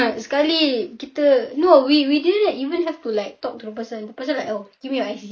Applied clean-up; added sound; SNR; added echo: neural mask model Resemble Enhance denoiser.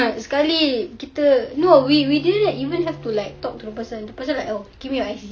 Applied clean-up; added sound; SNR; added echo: none; Bowed string instrument; 18 dB; none.